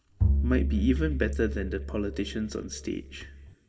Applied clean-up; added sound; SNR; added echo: none; Bowed string instrument; -1 dB; reverberation time 1.4 s.